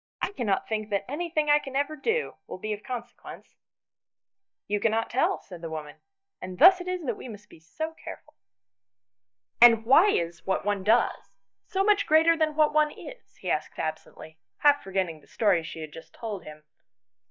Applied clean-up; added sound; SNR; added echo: neural mask model DeepFilterNet 3.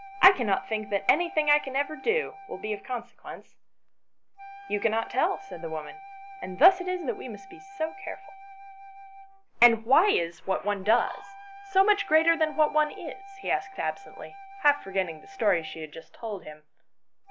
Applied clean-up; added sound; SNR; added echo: none; Wind instrument, woodwind instrument; 17 dB; none.